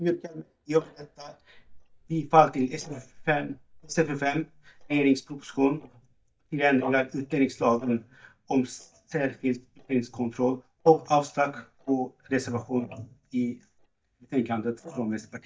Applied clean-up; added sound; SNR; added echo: neural mask model DeepFilterNet 3.